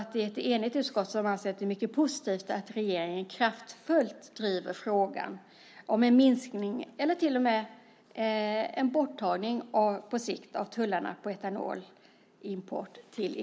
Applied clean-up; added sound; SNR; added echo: none; none; none; none.